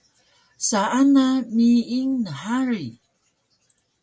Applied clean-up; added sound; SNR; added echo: none; none; none; none.